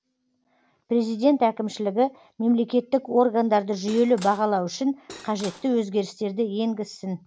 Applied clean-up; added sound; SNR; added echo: none; Cutlery, silverware / Dishes, pots, and pans; 18 dB; none.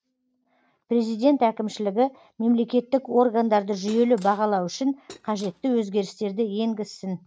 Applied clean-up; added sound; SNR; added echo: neural mask model RNNoise.